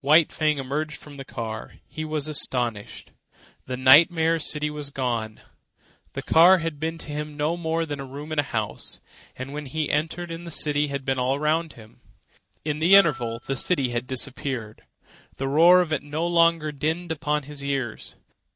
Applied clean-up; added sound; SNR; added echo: neural mask model DeepFilterNet 3.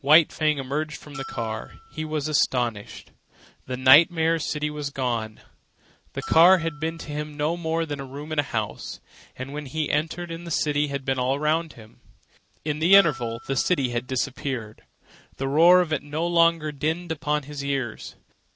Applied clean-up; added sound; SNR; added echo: none; Bell; 15 dB; none.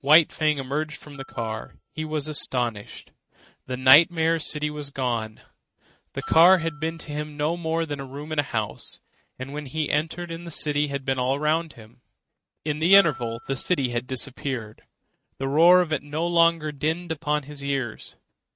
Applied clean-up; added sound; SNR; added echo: neural mask model RNNoise.